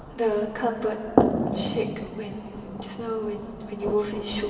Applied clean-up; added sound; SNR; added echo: none; Rain / Thunderstorm; 15 dB; reverberation time 2.6 s.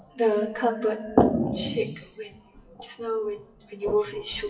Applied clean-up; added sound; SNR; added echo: classical method WPE with log-MMSE.